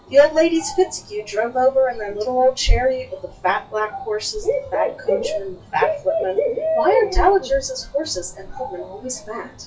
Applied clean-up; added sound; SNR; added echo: classical method WPE with log-MMSE.